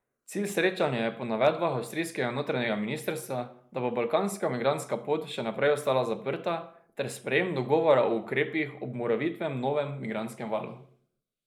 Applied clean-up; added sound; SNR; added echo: neural mask model Resemble Enhance denoiser.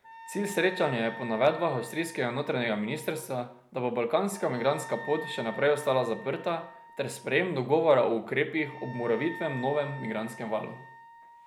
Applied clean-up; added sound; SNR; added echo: none; Wind instrument, woodwind instrument; 16 dB; none.